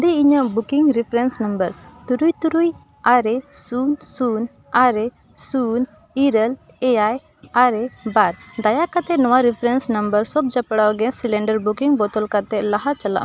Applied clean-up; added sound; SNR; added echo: none; none; none; none.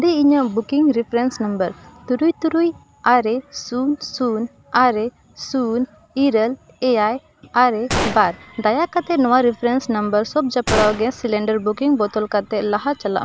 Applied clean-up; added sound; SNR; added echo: none; Gunshot, gunfire; 10 dB; none.